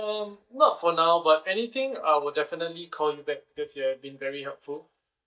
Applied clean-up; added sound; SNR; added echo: neural mask model DeepFilterNet 3.